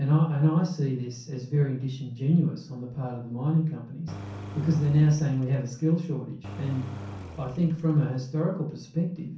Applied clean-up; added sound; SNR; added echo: none; Engine; 14 dB; reverberation time 0.6 s.